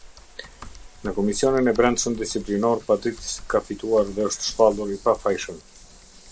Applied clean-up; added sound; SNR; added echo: none; Typing; 17 dB; none.